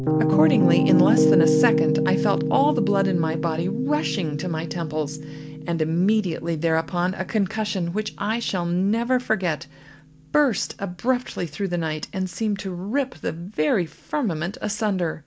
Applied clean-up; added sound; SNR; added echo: none; Piano; 2 dB; none.